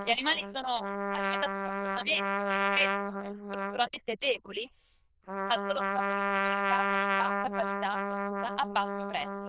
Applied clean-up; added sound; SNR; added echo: neural diffusion model UNIVERSE++.